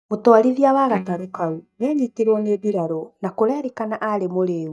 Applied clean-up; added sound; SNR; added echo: neural mask model DeepFilterNet 3.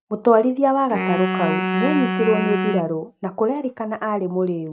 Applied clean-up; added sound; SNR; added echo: neural mask model RNNoise.